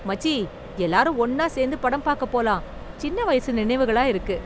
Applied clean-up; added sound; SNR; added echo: none; Accelerating, revving, vroom; 13 dB; none.